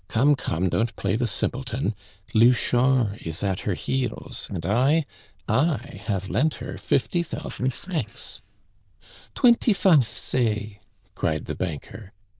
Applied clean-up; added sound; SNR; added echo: neural diffusion model UNIVERSE++.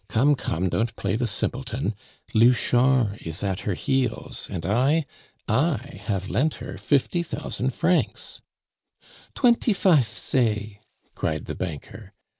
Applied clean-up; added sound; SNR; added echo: none; none; none; none.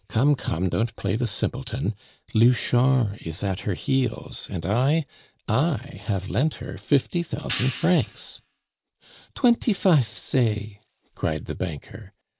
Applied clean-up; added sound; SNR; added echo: none; Hi-hat; 13 dB; none.